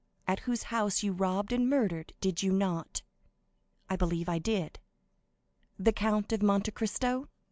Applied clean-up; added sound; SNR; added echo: none; none; none; none.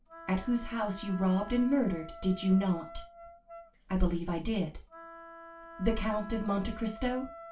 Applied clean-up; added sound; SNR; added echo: none; Wind instrument, woodwind instrument; 17 dB; reverberation time 0.2 s.